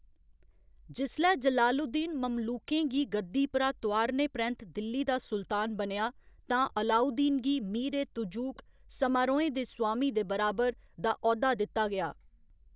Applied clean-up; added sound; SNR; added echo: none; none; none; none.